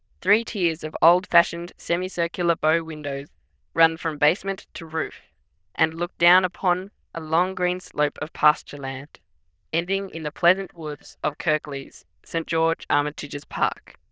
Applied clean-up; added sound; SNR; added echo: neural diffusion model UNIVERSE++.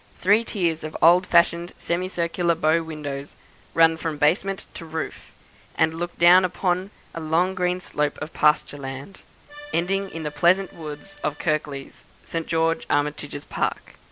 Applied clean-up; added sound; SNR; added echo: none; Accordion; 18 dB; none.